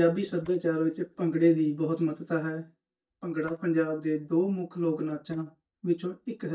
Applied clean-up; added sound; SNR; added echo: neural mask model DeepFilterNet 3.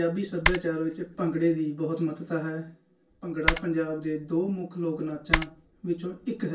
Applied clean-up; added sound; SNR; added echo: none; Typing; 3 dB; reverberation time 0.2 s.